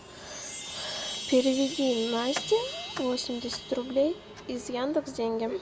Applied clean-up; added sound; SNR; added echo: none; Chime; 11 dB; none.